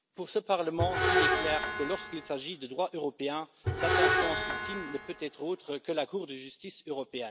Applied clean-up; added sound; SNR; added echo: none; Screech; -3 dB; none.